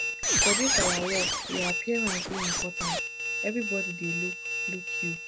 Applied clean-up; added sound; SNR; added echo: none; Squeak; -5 dB; none.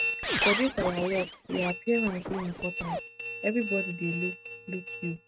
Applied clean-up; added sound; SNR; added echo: neural mask model RNNoise.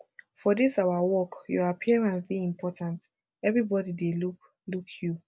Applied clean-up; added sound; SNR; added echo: none; none; none; none.